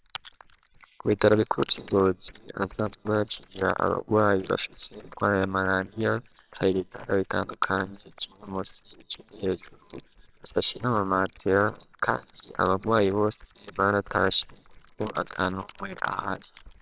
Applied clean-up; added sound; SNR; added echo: neural separator model SepFormer WHAMR!.